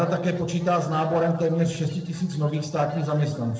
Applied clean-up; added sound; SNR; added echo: neural separator model SepFormer DNS4.